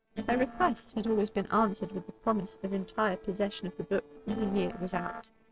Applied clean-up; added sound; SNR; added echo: neural separator model SepFormer DNS4.